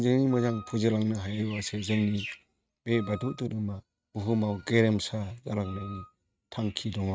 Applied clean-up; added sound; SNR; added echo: neural mask model RNNoise.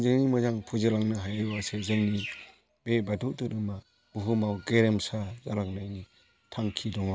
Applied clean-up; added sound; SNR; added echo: none; none; none; none.